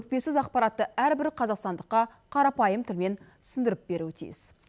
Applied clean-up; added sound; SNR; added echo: none; none; none; none.